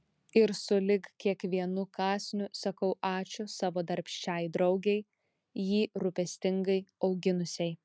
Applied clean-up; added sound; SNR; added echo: none; none; none; none.